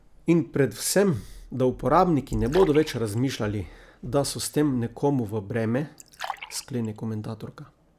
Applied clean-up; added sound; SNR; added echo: none; Fill (with liquid); 17 dB; none.